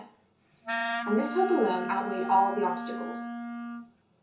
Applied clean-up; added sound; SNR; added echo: none; Wind instrument, woodwind instrument; 5 dB; reverberation time 0.6 s.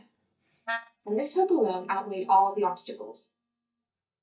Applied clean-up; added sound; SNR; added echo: neural mask model DeepFilterNet 3.